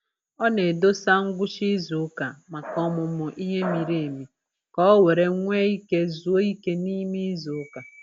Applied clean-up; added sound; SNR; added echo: none; none; none; none.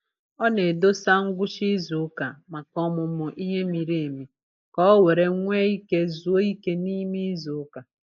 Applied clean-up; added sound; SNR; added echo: neural mask model Resemble Enhance denoiser.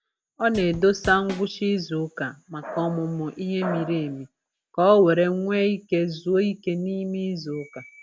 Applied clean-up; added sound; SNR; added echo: none; Drum / Drum kit; 13 dB; none.